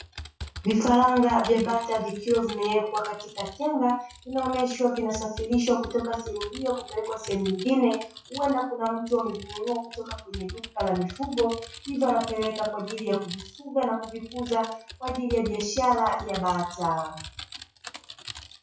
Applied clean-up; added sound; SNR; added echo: classical method WPE with log-MMSE.